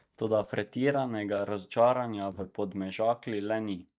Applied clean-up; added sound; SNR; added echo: neural mask model DeepFilterNet 3.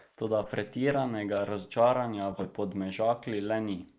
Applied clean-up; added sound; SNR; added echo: neural mask model Resemble Enhance denoiser.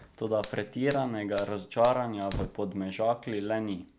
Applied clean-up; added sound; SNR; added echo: none; Fire; 15 dB; none.